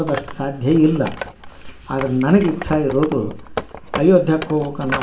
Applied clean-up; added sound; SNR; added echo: none; Wood; 12 dB; reverberation time 0.3 s.